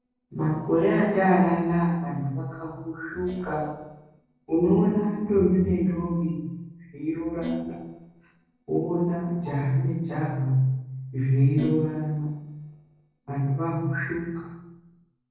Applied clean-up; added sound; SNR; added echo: neural separator model SepFormer DNS4.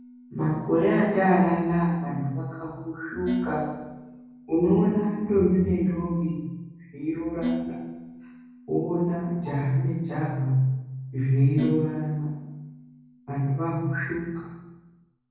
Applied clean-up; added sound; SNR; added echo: none; Dishes, pots, and pans; 13 dB; reverberation time 1.3 s.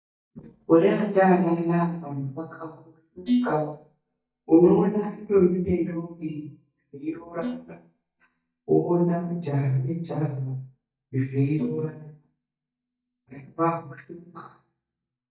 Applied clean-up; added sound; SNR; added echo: neural mask model DeepFilterNet 3.